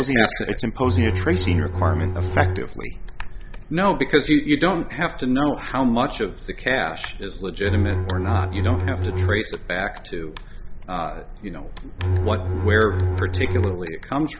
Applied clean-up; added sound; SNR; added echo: none; Bowed string instrument; -2 dB; none.